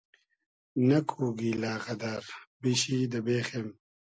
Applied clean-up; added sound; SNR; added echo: none; none; none; none.